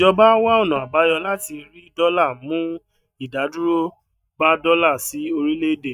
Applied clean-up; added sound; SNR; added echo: neural mask model DeepFilterNet 3.